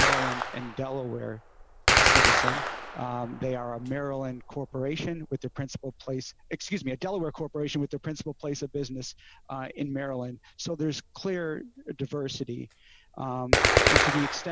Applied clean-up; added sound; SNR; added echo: none; Gunshot, gunfire; -4 dB; none.